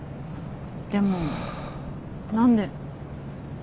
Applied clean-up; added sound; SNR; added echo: none; Breathing; 13 dB; none.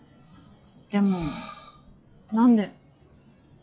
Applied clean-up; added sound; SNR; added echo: classical method log-MMSE.